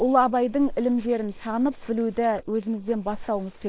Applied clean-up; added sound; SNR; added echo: neural separator model SepFormer WHAM!.